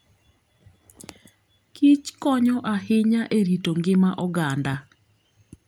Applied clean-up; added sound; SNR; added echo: none; none; none; none.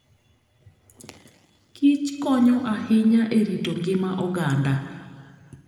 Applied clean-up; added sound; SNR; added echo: none; none; none; reverberation time 2.0 s.